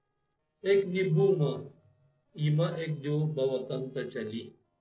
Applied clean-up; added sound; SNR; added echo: neural separator model SepFormer DNS4.